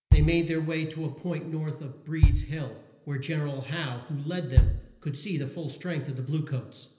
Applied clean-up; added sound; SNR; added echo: none; Bass drum; -3 dB; reverberation time 1.4 s.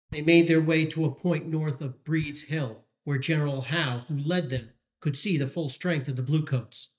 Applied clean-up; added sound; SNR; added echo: neural mask model DeepFilterNet 3.